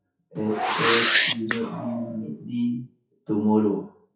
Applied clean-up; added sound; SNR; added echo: classical method WPE with log-MMSE.